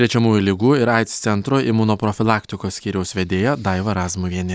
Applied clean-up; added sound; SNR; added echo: none; none; none; none.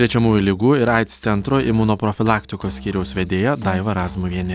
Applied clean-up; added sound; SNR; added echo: none; Musical instrument; 16 dB; none.